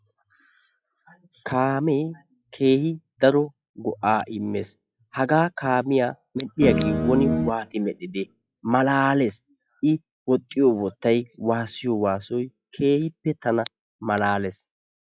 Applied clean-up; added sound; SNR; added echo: classical method log-MMSE.